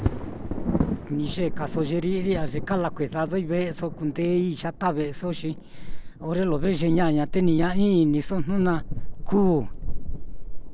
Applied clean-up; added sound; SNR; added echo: none; Thunder / Wind / Bird vocalization, bird call, bird song; 2 dB; none.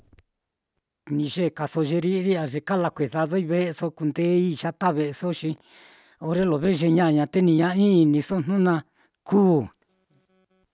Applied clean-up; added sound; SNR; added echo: none; none; none; none.